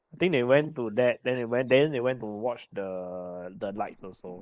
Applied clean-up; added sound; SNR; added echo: neural mask model Resemble Enhance denoiser.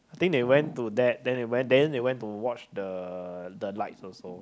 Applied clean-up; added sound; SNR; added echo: none; none; none; none.